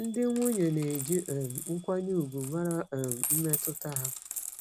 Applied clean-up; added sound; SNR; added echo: none; Coin (dropping); 6 dB; none.